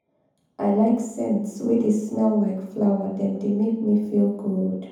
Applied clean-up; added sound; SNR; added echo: none; none; none; reverberation time 0.9 s.